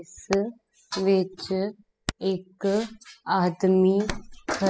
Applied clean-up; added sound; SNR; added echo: classical method spectral subtraction.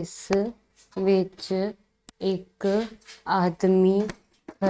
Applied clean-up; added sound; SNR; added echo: neural mask model RNNoise.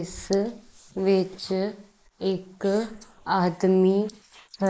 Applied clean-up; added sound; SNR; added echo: neural mask model Resemble Enhance denoiser.